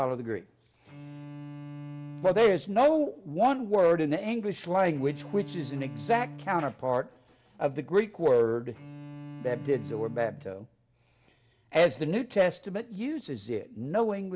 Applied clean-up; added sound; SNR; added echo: none; Bowed string instrument; 16 dB; none.